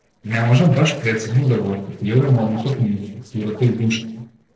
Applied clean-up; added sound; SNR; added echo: neural separator model SepFormer DNS4.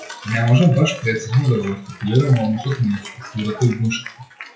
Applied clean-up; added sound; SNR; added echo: classical method WPE with log-MMSE.